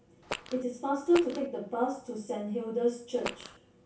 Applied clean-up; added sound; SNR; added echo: none; Fart; 9 dB; reverberation time 0.2 s.